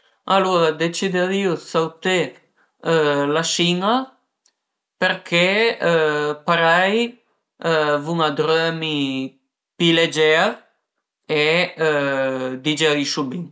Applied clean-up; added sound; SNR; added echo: none; none; none; none.